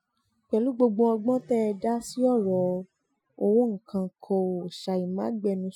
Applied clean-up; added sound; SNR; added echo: classical method Wiener filter.